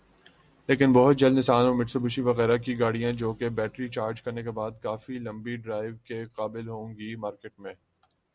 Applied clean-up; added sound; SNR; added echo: none; none; none; none.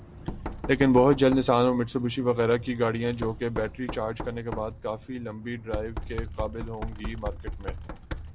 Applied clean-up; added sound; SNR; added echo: none; Knock; 10 dB; none.